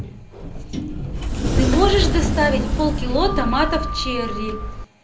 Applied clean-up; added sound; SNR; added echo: none; Sliding door; 0 dB; reverberation time 0.5 s.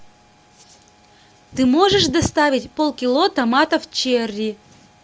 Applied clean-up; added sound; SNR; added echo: none; none; none; none.